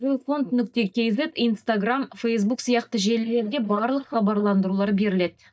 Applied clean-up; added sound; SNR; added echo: neural mask model DeepFilterNet 3.